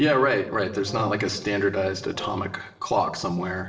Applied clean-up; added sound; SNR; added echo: neural separator model SepFormer DNS4.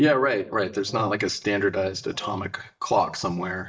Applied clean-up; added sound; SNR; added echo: neural mask model DeepFilterNet 3.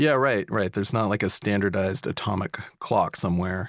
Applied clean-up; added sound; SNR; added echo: none; none; none; none.